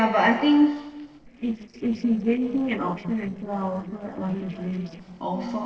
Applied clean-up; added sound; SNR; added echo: neural separator model SepFormer DNS4.